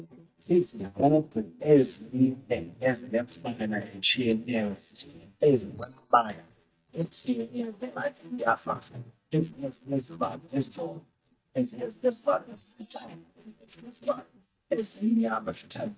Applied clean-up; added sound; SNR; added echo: neural mask model DeepFilterNet 3.